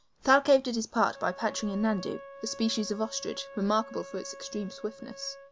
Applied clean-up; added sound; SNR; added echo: none; Wind instrument, woodwind instrument; 17 dB; none.